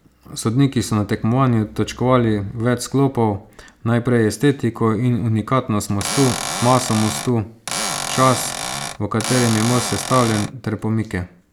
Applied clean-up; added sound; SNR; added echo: none; Cupboard open or close / Door; 6 dB; none.